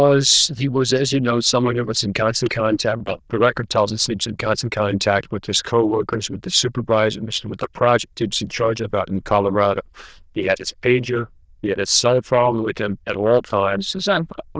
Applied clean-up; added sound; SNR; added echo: neural diffusion model UNIVERSE++.